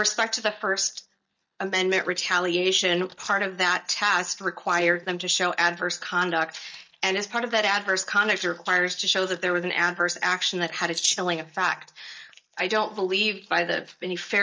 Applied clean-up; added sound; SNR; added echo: neural mask model DeepFilterNet 3.